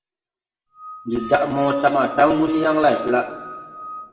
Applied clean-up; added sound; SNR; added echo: none; Screech / Glass; 15 dB; reverberation time 1.7 s.